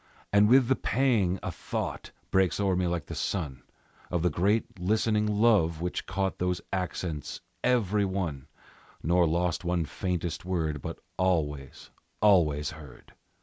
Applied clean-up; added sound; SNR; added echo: none; none; none; none.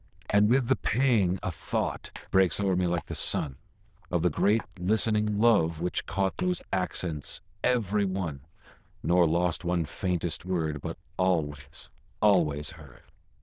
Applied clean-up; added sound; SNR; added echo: neural diffusion model UNIVERSE++.